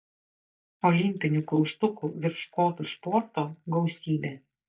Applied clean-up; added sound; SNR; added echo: neural mask model DeepFilterNet 3.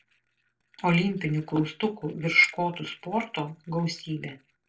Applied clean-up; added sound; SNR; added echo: neural separator model SepFormer DNS4.